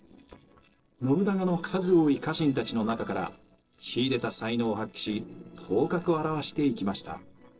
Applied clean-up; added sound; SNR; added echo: neural separator model SepFormer DNS4.